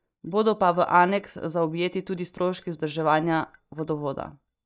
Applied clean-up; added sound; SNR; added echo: neural mask model DeepFilterNet 3.